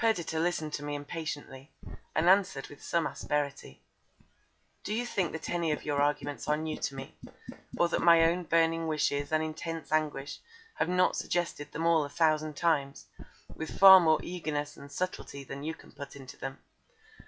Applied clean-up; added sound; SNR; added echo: classical method log-MMSE.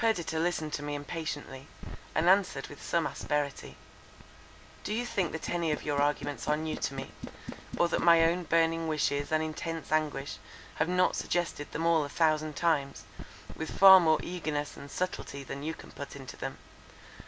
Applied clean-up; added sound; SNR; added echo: none; Tools; 11 dB; none.